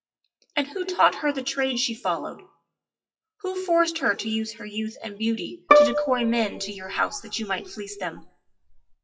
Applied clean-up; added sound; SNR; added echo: classical method WPE with log-MMSE.